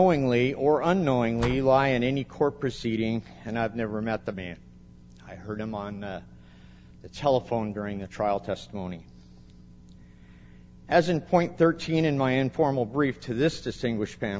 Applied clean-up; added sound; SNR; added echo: none; Slam; 13 dB; none.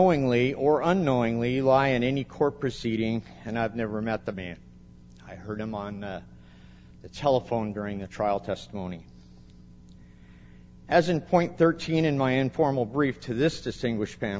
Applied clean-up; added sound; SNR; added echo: none; none; none; none.